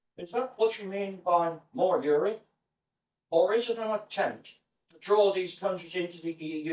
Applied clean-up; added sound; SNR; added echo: neural mask model DeepFilterNet 3.